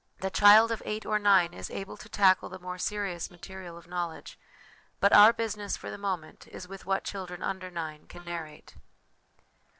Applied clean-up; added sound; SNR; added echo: neural separator model SepFormer DNS4.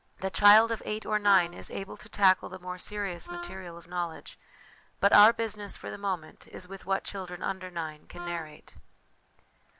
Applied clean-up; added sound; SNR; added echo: none; Wind instrument, woodwind instrument; 13 dB; none.